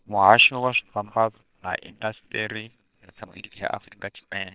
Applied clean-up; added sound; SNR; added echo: neural separator model SepFormer WHAMR!.